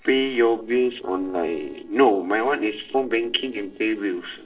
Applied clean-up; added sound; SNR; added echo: neural separator model SepFormer DNS4.